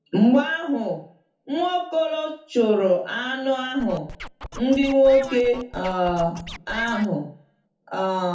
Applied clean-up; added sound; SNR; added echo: none; Scratching (performance technique); 14 dB; reverberation time 0.6 s.